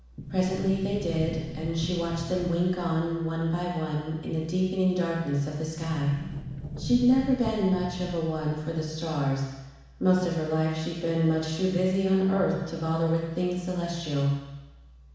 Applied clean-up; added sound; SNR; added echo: none; Sliding door; 10 dB; reverberation time 1.1 s.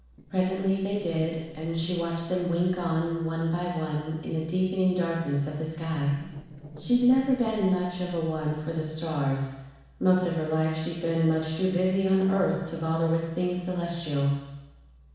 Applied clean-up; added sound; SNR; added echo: neural separator model SepFormer DNS4.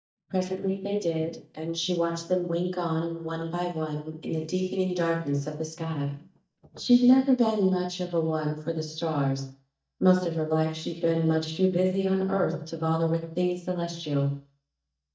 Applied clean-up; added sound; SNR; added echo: neural mask model DeepFilterNet 3.